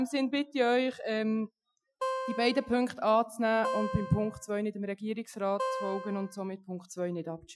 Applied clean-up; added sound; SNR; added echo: classical method Wiener filter.